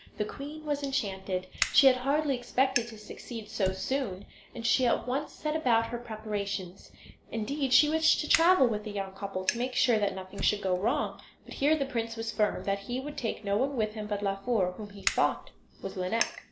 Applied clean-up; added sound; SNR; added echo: none; Fire; 12 dB; none.